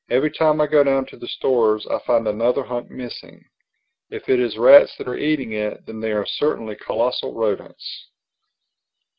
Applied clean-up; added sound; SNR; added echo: none; none; none; none.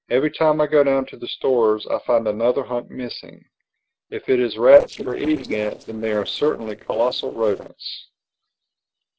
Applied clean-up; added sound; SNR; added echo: neural separator model SepFormer DNS4.